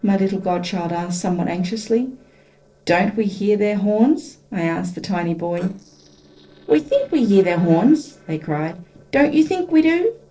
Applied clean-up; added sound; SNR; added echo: neural separator model SepFormer DNS4.